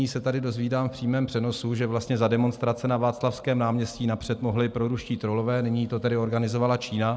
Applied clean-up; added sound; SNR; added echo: none; none; none; none.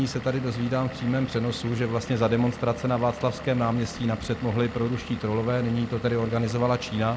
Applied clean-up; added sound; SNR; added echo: none; Engine / Vehicle; 14 dB; none.